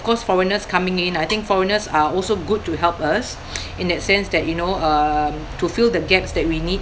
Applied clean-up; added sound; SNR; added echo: none; Wood; 18 dB; none.